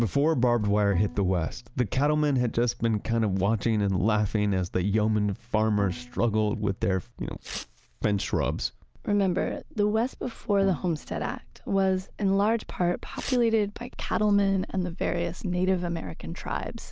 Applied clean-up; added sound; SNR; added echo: none; Bowed string instrument + Tearing; 16 dB; none.